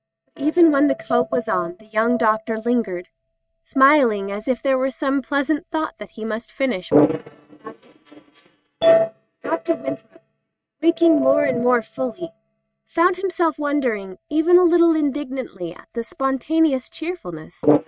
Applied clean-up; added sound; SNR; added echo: neural mask model RNNoise.